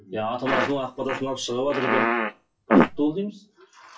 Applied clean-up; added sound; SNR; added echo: classical method WPE with log-MMSE.